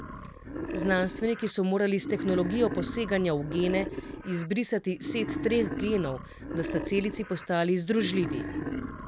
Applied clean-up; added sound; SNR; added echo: none; Wild animals; 7 dB; none.